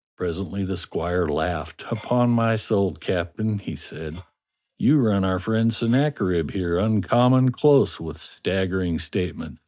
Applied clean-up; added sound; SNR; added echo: neural mask model DeepFilterNet 3.